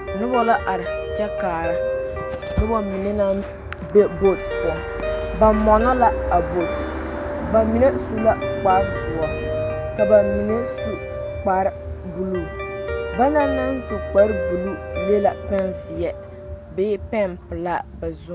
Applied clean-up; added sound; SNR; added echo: none; Guitar; 7 dB; none.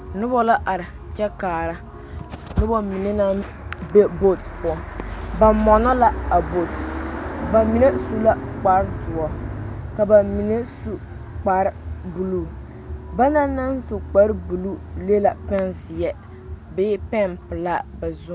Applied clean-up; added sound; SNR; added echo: none; none; none; none.